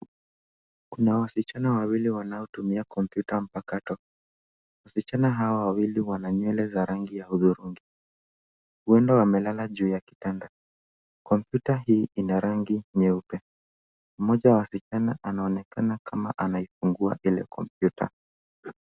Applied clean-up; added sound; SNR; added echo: none; none; none; none.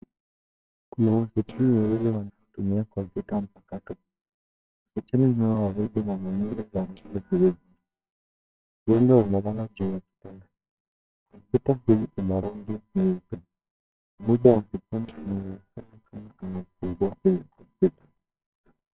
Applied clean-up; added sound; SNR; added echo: neural separator model SepFormer WHAMR!.